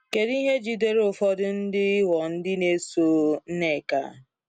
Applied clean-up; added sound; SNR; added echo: none; none; none; none.